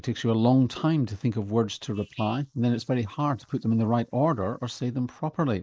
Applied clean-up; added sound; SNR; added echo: neural mask model Resemble Enhance denoiser.